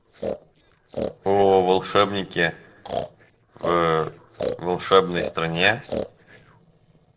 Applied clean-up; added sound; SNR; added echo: neural separator model SepFormer DNS4.